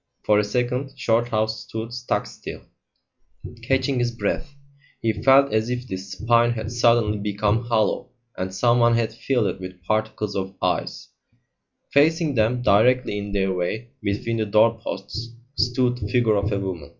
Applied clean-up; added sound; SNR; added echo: classical method log-MMSE.